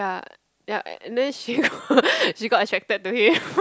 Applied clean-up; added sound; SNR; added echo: none; none; none; none.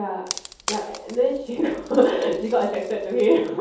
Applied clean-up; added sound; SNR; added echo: none; Wood; 15 dB; reverberation time 0.7 s.